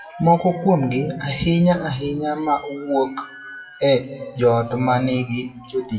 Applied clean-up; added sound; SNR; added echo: classical method WPE with log-MMSE.